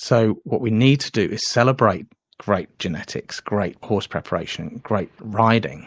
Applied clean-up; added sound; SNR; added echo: neural mask model Resemble Enhance denoiser.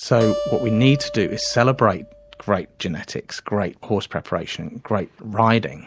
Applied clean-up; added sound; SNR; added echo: none; Acoustic guitar; 10 dB; none.